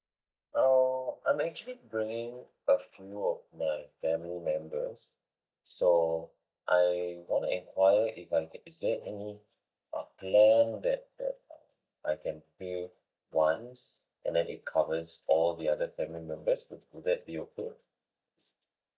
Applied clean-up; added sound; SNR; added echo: neural mask model DeepFilterNet 3.